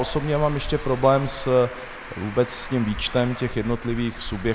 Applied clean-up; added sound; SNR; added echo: none; Traffic noise, roadway noise; 11 dB; none.